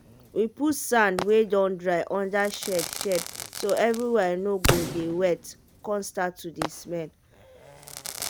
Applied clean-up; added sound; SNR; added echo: none; Crackle / Fireworks; 8 dB; none.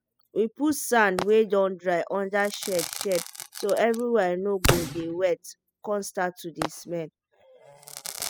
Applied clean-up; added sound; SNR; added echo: classical method spectral subtraction.